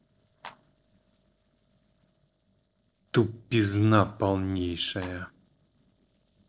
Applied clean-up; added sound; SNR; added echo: neural separator model SepFormer DNS4.